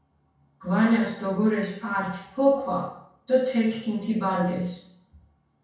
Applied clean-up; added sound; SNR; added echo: none; none; none; reverberation time 0.5 s.